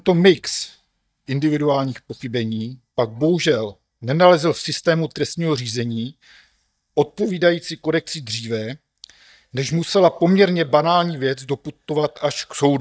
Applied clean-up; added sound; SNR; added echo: neural mask model DeepFilterNet 3.